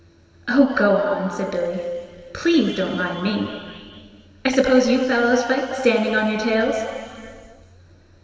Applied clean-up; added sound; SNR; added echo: none; none; none; reverberation time 2.5 s.